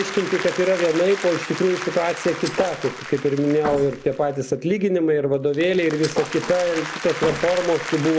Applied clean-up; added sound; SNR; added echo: none; Applause + Thump, thud; 10 dB; none.